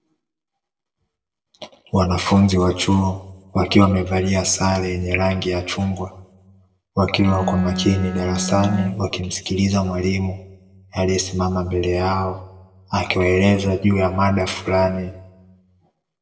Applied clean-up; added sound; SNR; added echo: none; Bowed string instrument; 5 dB; reverberation time 0.6 s.